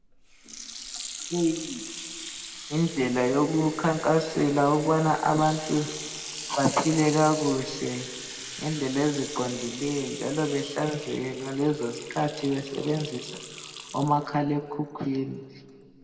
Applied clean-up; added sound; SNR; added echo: none; Sink (filling or washing) / Water tap, faucet; 12 dB; reverberation time 1.7 s.